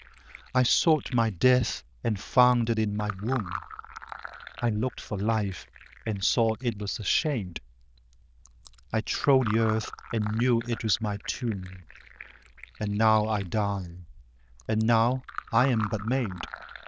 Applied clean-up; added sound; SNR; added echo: neural diffusion model UNIVERSE++.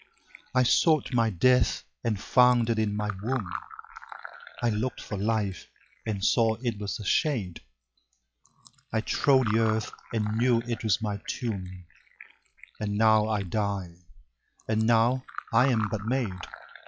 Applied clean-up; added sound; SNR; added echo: classical method log-MMSE.